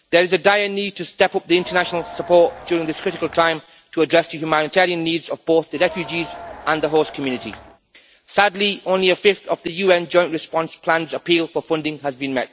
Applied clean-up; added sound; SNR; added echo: none; Crowd; 16 dB; none.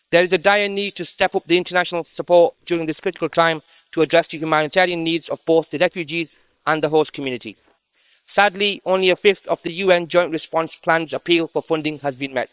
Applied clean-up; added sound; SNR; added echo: neural separator model SepFormer WHAM!.